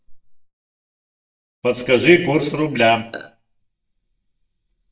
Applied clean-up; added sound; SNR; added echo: neural mask model DeepFilterNet 3.